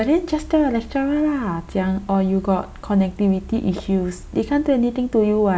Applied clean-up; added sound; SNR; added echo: none; none; none; none.